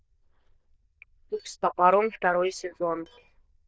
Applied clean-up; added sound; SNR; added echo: neural diffusion model UNIVERSE++.